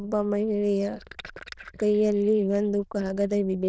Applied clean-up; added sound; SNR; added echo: neural diffusion model UNIVERSE++.